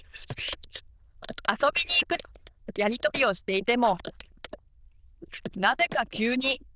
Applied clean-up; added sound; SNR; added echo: neural diffusion model UNIVERSE++.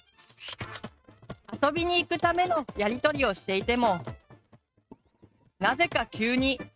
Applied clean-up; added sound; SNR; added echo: neural mask model RNNoise.